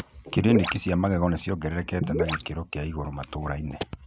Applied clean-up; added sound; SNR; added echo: none; Gurgling / Liquid; 3 dB; none.